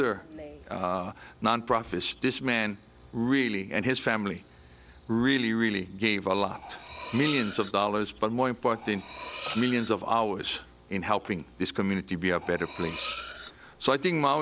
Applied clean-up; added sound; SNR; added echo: none; Cutlery, silverware; 13 dB; none.